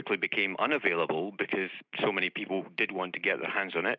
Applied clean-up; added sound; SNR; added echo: neural mask model Resemble Enhance denoiser.